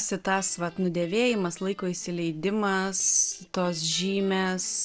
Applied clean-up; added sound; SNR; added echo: neural separator model SepFormer DNS4.